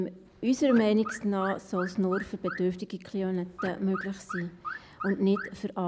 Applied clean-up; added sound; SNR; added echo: none; Alarm / Car; 12 dB; none.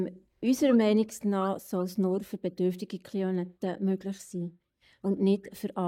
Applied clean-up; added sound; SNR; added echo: neural mask model DeepFilterNet 3.